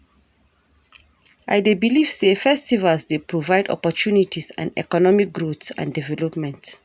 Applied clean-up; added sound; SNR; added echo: none; none; none; none.